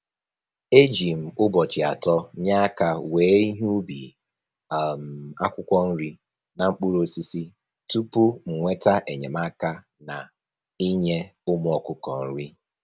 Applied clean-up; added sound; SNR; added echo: none; none; none; none.